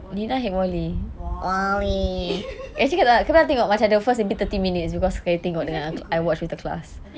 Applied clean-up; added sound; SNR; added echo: none; none; none; none.